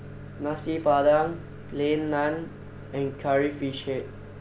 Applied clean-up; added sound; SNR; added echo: none; Microwave oven; 14 dB; none.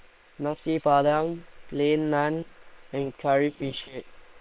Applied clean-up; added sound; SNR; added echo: neural separator model SepFormer WHAM!.